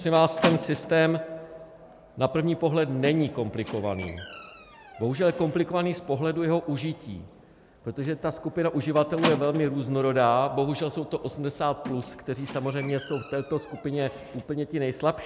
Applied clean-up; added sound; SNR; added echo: none; Squeak; 13 dB; none.